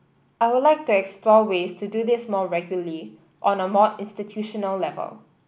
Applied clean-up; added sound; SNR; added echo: none; none; none; none.